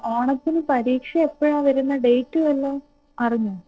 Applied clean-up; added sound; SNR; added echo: neural separator model SepFormer DNS4.